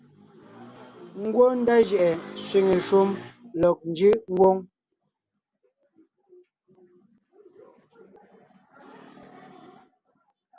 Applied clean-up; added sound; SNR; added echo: none; none; none; none.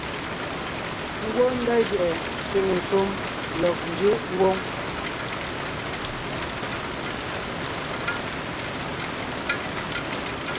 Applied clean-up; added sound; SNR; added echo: none; Rain; 0 dB; none.